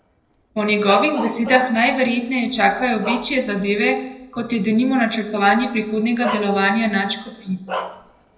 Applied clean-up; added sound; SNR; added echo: neural separator model SepFormer DNS4.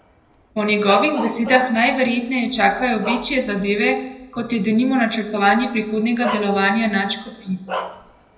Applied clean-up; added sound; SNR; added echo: none; Bark; 13 dB; reverberation time 0.8 s.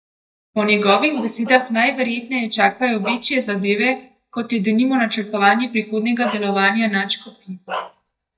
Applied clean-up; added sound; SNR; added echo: neural mask model DeepFilterNet 3.